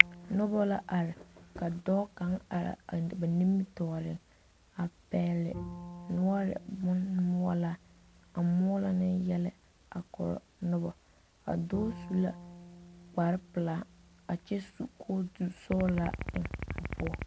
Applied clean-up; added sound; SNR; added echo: none; Bowed string instrument; 19 dB; none.